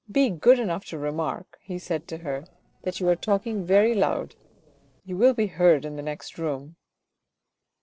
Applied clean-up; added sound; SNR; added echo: neural separator model SepFormer DNS4.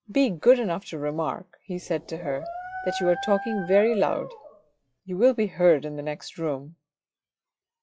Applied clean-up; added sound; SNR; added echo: classical method log-MMSE.